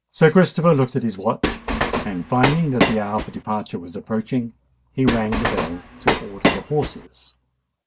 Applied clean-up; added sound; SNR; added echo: none; Train; 1 dB; none.